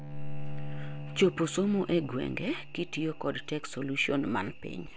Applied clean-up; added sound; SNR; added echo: none; Bowed string instrument; 14 dB; none.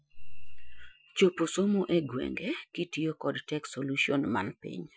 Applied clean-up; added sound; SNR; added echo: classical method Wiener filter.